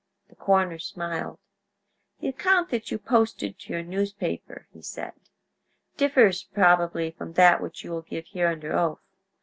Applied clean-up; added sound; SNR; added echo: none; none; none; none.